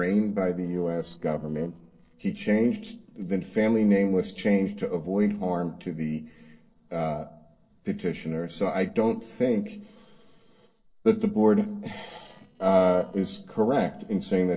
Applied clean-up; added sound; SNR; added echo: neural separator model SepFormer DNS4.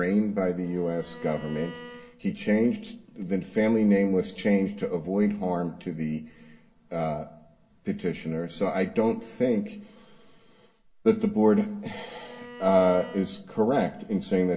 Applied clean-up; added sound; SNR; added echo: none; Bowed string instrument; 19 dB; reverberation time 0.2 s.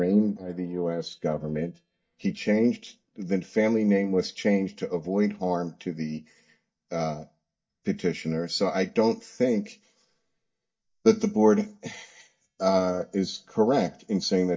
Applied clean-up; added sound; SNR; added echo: neural mask model DeepFilterNet 3.